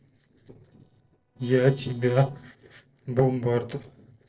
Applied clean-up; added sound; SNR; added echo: neural separator model SepFormer DNS4.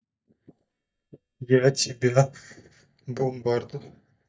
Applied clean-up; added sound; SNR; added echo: neural mask model DeepFilterNet 3.